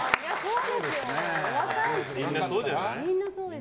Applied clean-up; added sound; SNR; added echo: none; none; none; none.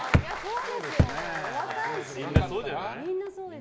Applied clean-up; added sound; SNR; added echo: none; Thump, thud; -5 dB; none.